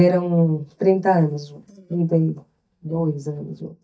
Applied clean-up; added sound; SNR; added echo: neural mask model DeepFilterNet 3.